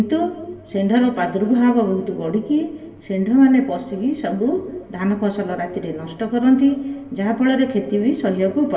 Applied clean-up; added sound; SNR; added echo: none; none; none; reverberation time 2.0 s.